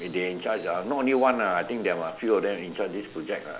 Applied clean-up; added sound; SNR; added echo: none; none; none; none.